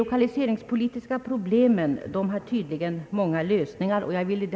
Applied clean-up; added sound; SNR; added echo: none; none; none; none.